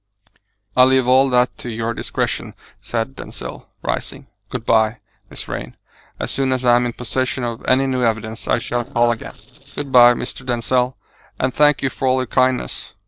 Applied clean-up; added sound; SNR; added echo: neural separator model SepFormer DNS4.